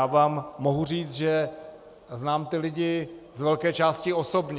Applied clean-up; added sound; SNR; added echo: none; none; none; none.